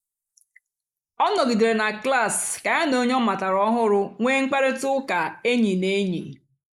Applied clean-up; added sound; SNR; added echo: neural mask model Resemble Enhance denoiser.